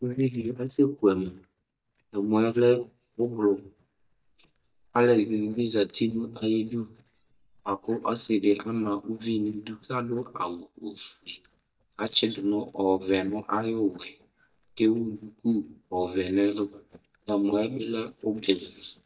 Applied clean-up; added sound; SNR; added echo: neural mask model DeepFilterNet 3.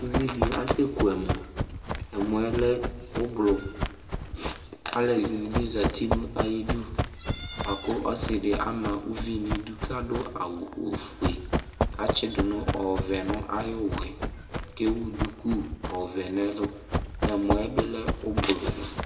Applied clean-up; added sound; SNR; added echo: none; Run; 2 dB; reverberation time 0.7 s.